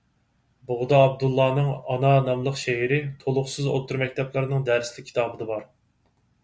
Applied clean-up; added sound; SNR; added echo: none; none; none; none.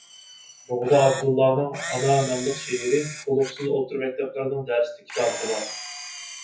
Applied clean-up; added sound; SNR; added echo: classical method WPE with log-MMSE.